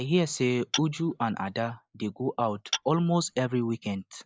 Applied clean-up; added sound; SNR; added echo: neural mask model Resemble Enhance denoiser.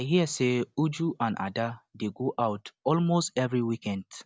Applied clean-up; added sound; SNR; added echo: none; none; none; none.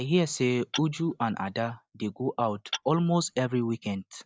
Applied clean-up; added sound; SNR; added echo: neural mask model DeepFilterNet 3.